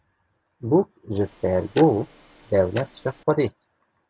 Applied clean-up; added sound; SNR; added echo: none; Tick-tock; 19 dB; none.